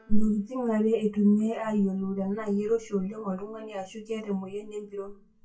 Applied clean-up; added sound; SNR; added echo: classical method WPE with log-MMSE.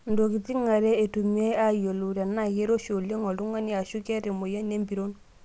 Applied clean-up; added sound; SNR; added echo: none; none; none; none.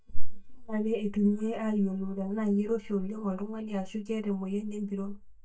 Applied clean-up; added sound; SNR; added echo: neural mask model DeepFilterNet 3.